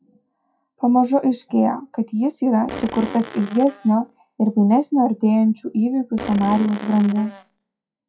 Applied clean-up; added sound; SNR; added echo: classical method WPE with log-MMSE.